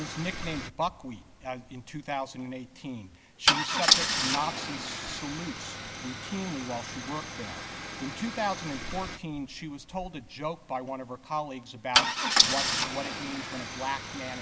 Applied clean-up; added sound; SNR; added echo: none; Idling / Engine starting / Car; -4 dB; none.